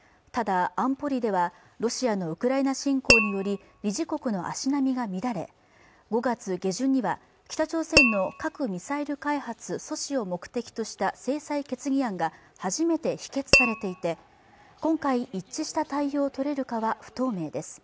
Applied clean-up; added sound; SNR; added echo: none; Tap / Glass; -1 dB; none.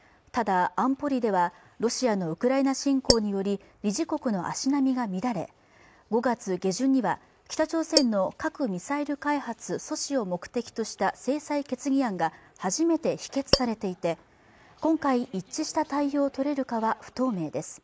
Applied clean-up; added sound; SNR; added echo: neural mask model Resemble Enhance denoiser.